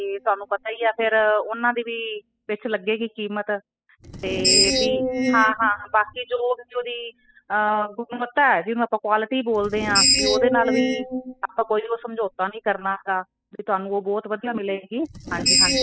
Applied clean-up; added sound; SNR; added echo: classical method spectral subtraction.